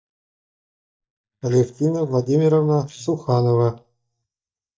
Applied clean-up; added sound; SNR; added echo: neural mask model DeepFilterNet 3.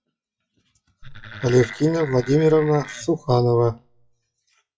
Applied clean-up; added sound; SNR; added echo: classical method WPE with log-MMSE.